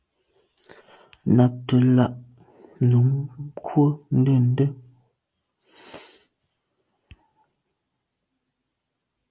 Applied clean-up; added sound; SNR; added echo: none; none; none; none.